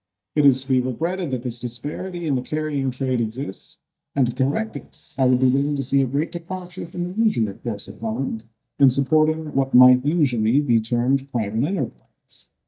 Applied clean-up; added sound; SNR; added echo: neural mask model DeepFilterNet 3.